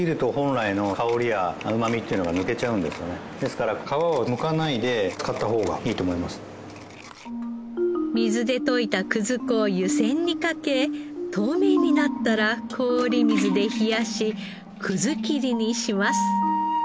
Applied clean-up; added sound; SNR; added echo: none; none; none; none.